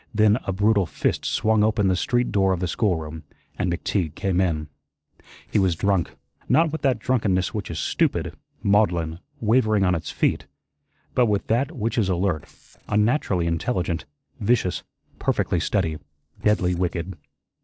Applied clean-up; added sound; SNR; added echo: neural separator model SepFormer DNS4.